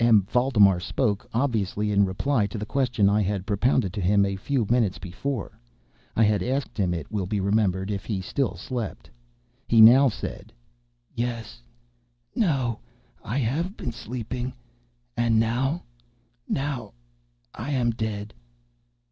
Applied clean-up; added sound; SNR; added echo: none; none; none; none.